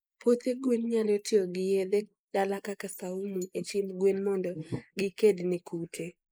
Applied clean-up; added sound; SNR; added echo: neural mask model Resemble Enhance denoiser.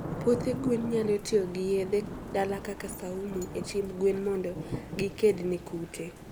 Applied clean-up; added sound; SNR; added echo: none; Thunder / Rain; 9 dB; none.